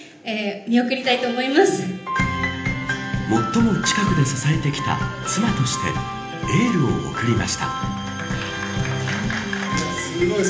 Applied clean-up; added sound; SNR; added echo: none; Bowed string instrument; 18 dB; reverberation time 0.8 s.